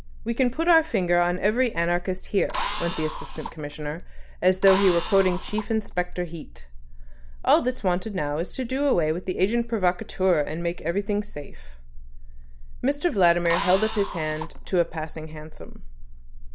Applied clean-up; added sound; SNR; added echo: none; Drill; 10 dB; none.